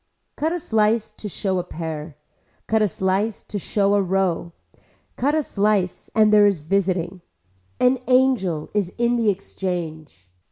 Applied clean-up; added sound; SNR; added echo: none; none; none; none.